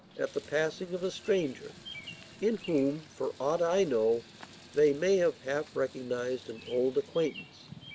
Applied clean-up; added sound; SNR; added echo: none; Bathtub (filling or washing) / Water tap, faucet + Bird vocalization, bird call, bird song; 19 dB; none.